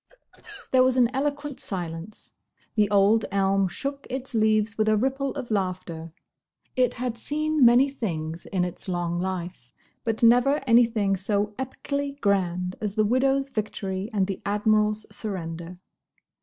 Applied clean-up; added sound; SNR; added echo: neural separator model SepFormer DNS4.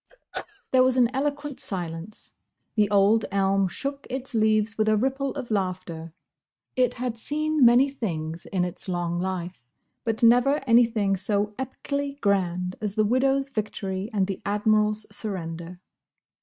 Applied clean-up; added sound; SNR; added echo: neural mask model RNNoise.